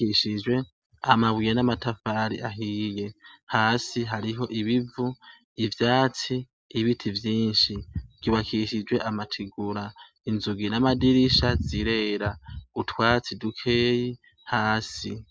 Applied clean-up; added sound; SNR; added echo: none; none; none; none.